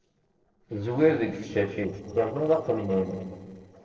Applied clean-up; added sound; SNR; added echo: neural separator model SepFormer DNS4.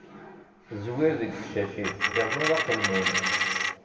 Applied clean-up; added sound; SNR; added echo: none; Coin (dropping); -2 dB; reverberation time 2.0 s.